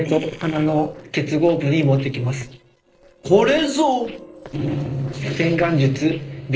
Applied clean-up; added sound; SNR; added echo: neural separator model SepFormer DNS4.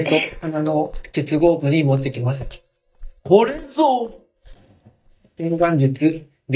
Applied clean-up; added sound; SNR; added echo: neural mask model DeepFilterNet 3.